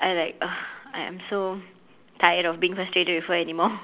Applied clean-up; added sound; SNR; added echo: none; none; none; none.